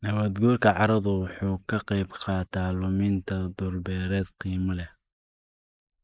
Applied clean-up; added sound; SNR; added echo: neural mask model Resemble Enhance denoiser.